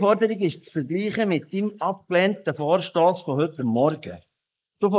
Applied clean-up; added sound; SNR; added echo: neural mask model Resemble Enhance denoiser.